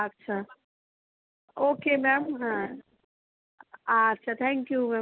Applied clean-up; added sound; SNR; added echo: none; none; none; none.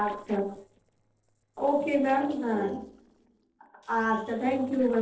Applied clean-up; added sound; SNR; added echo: neural separator model SepFormer DNS4.